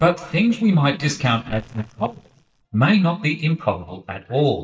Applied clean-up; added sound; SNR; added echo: neural mask model DeepFilterNet 3.